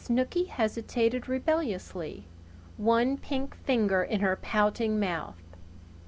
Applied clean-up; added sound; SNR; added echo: none; none; none; none.